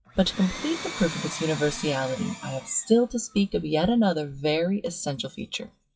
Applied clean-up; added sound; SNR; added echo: classical method WPE with log-MMSE.